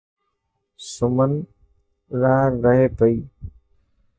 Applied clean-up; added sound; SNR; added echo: neural mask model DeepFilterNet 3.